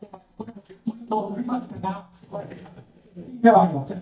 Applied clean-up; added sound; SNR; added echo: neural mask model DeepFilterNet 3.